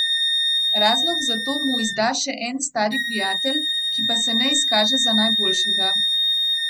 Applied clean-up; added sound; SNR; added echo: none; Wind instrument, woodwind instrument; -4 dB; none.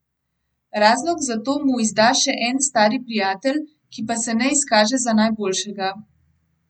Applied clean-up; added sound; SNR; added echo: none; none; none; none.